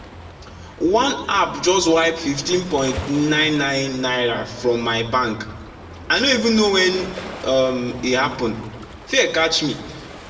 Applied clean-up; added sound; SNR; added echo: none; Waves, surf; 16 dB; reverberation time 0.9 s.